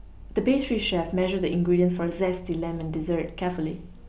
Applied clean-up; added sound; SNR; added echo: none; none; none; none.